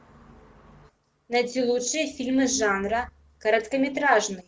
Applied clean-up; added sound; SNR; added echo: none; none; none; none.